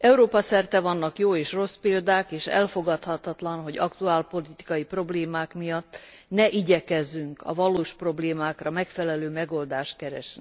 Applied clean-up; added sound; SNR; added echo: none; none; none; none.